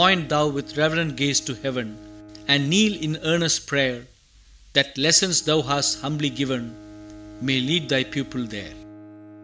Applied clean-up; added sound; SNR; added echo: none; Bowed string instrument; 19 dB; none.